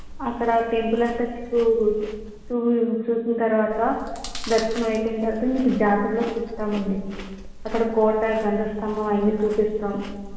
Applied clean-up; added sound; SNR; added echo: none; Chewing, mastication; 13 dB; reverberation time 1.2 s.